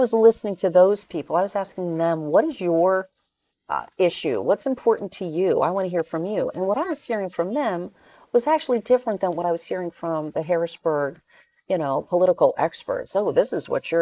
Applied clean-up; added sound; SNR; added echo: neural mask model Resemble Enhance denoiser.